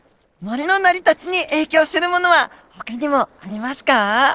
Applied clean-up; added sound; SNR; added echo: neural separator model SepFormer DNS4.